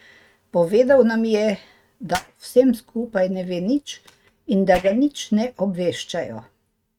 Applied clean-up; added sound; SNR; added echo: neural mask model RNNoise.